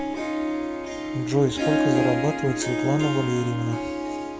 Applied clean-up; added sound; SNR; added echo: none; Harp; -1 dB; none.